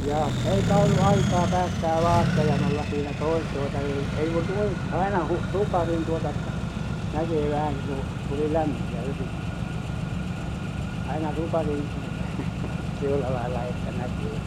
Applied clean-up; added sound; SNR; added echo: none; Accelerating, revving, vroom; -1 dB; none.